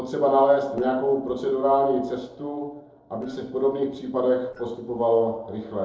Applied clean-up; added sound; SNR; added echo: neural separator model SepFormer DNS4.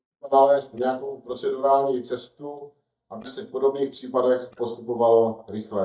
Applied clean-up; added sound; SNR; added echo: neural mask model DeepFilterNet 3.